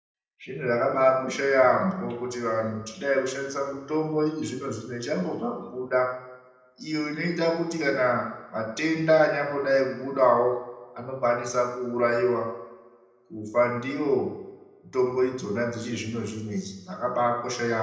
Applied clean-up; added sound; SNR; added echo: none; none; none; reverberation time 0.8 s.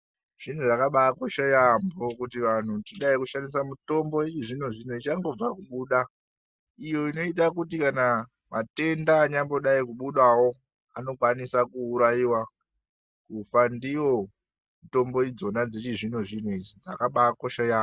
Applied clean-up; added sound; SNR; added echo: none; none; none; none.